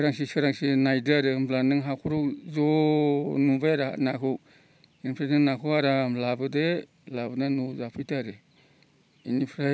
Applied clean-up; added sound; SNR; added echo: none; none; none; none.